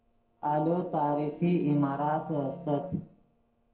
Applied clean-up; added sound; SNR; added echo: neural separator model SepFormer DNS4.